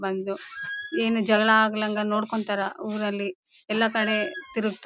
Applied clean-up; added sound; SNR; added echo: none; Squeak; 12 dB; none.